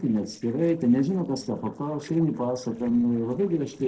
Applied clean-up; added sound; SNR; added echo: neural separator model SepFormer DNS4.